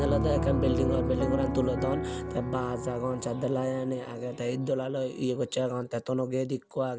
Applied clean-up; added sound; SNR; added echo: none; Piano; 3 dB; none.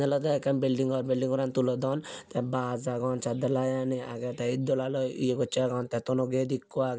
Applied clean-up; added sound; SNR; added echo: none; none; none; none.